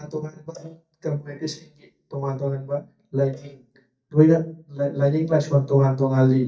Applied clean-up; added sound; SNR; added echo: neural mask model DeepFilterNet 3.